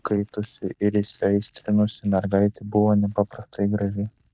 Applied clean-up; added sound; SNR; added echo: neural mask model DeepFilterNet 3.